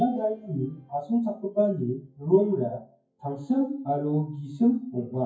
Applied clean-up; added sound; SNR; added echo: classical method WPE with log-MMSE.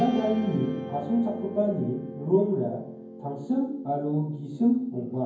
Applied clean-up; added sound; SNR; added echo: none; Guitar; 11 dB; reverberation time 0.9 s.